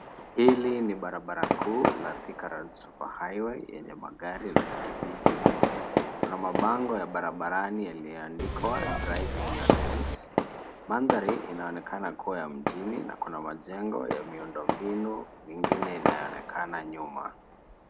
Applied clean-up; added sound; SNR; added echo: none; Zipper (clothing) / Telephone + Fireworks; -1 dB; none.